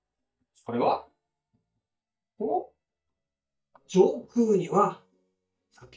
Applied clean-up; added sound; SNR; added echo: neural mask model DeepFilterNet 3.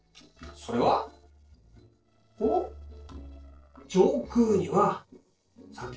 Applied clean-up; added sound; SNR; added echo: neural separator model SepFormer DNS4.